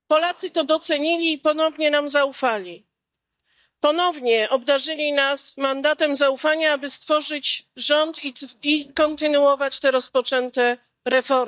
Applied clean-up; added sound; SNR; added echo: neural mask model DeepFilterNet 3.